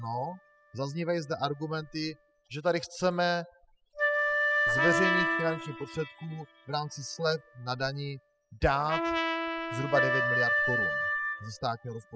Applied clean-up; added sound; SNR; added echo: classical method spectral subtraction.